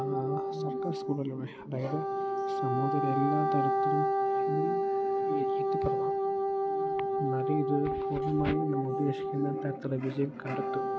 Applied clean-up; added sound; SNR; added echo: none; Wind instrument, woodwind instrument; -3 dB; none.